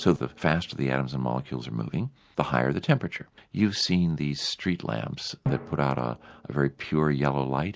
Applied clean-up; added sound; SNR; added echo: none; Drum; 17 dB; none.